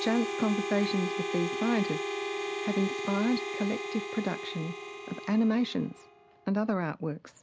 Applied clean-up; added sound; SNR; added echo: none; Harmonica; 5 dB; none.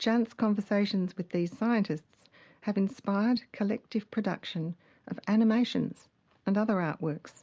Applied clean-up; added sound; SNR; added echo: none; none; none; none.